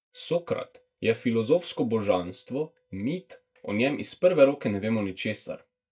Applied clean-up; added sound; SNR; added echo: neural mask model DeepFilterNet 3.